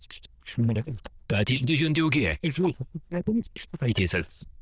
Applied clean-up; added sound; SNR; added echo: neural diffusion model UNIVERSE++.